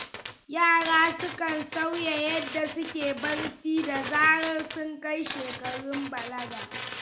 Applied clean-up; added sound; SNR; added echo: none; Tools; 11 dB; reverberation time 0.3 s.